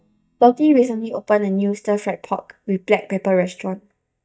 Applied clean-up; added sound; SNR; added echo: neural mask model DeepFilterNet 3.